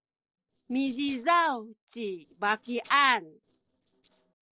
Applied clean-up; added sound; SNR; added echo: neural separator model SepFormer DNS4.